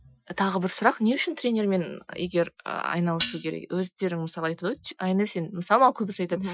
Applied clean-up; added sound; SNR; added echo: classical method Wiener filter.